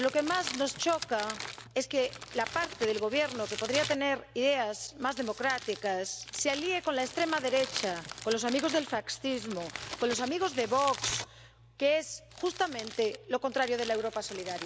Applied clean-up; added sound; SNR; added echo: none; Crumpling, crinkling; 11 dB; none.